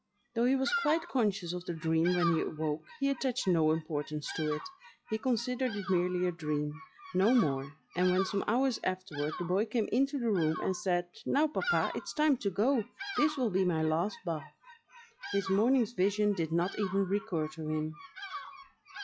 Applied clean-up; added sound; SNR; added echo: classical method log-MMSE.